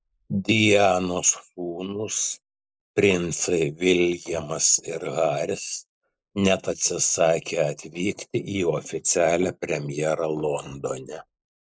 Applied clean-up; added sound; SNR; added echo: neural mask model Resemble Enhance denoiser.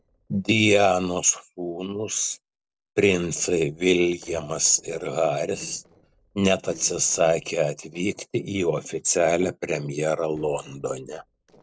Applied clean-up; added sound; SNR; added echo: neural separator model SepFormer DNS4.